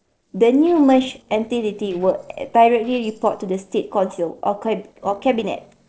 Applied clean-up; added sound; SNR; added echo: neural separator model SepFormer DNS4.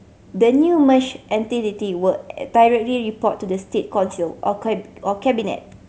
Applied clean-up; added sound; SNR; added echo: none; none; none; none.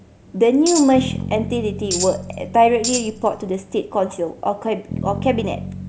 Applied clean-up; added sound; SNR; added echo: none; Tambourine + Bass guitar; 9 dB; none.